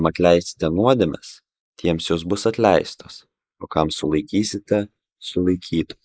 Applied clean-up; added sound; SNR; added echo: neural mask model Resemble Enhance denoiser.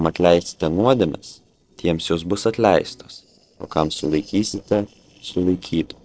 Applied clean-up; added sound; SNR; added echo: neural separator model SepFormer DNS4.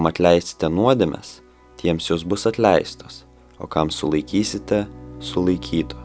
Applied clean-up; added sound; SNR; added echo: none; none; none; none.